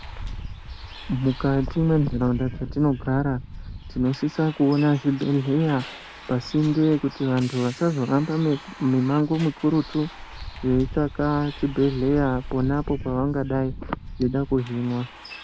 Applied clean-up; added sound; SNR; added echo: none; Bus; 13 dB; none.